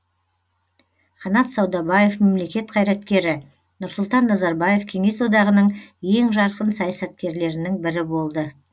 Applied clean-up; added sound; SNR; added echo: none; none; none; none.